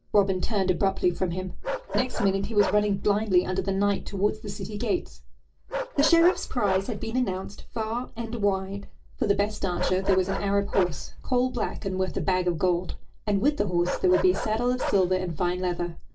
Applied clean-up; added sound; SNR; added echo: none; Bark; 12 dB; reverberation time 0.2 s.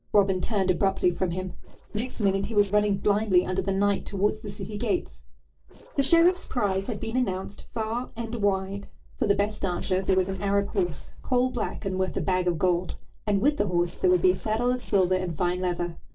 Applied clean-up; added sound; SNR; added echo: neural separator model SepFormer DNS4.